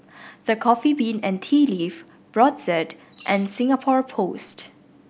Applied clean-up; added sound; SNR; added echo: none; Rattle / Keys jangling; 9 dB; none.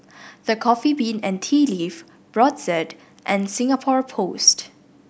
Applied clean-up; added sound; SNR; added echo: none; none; none; none.